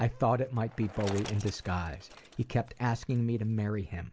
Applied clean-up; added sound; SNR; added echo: none; Bicycle; 19 dB; none.